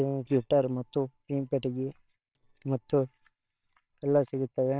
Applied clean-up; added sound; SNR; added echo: neural separator model SepFormer WHAMR!.